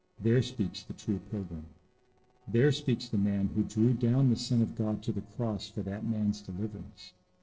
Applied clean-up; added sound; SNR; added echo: neural separator model SepFormer DNS4.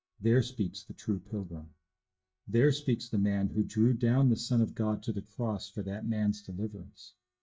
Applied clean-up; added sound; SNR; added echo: neural mask model DeepFilterNet 3.